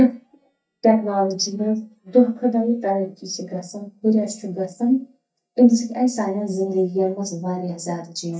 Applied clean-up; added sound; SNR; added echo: neural mask model DeepFilterNet 3.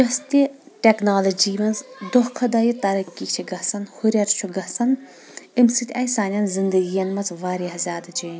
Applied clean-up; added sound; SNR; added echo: none; none; none; none.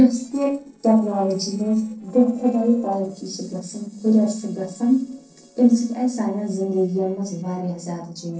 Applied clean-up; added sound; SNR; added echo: neural separator model SepFormer DNS4.